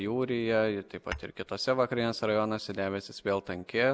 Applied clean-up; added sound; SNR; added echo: none; Tap / Hammer / Glass; 19 dB; none.